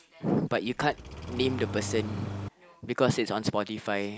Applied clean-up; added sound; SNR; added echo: none; Engine starting; 8 dB; none.